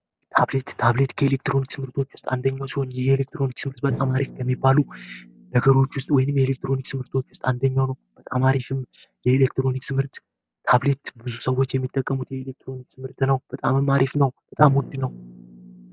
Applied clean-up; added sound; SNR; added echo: none; Drum; 19 dB; none.